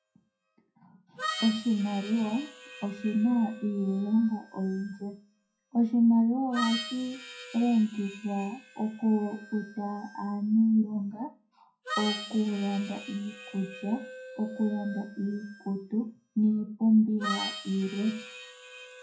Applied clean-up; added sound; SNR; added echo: classical method WPE with log-MMSE.